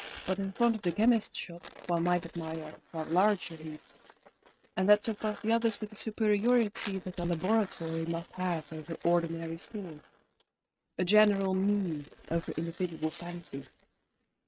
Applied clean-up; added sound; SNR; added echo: neural mask model RNNoise.